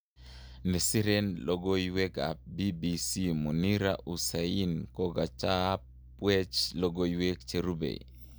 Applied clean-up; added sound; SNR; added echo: none; none; none; none.